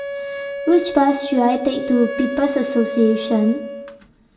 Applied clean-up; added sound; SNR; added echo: none; Wind instrument, woodwind instrument; 9 dB; reverberation time 0.6 s.